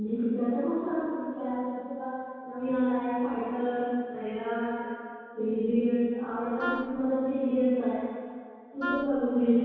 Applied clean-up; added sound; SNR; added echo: none; Wind instrument, woodwind instrument; 8 dB; reverberation time 2.0 s.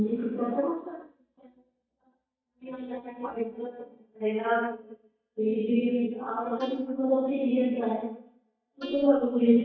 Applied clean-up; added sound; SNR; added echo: neural mask model DeepFilterNet 3.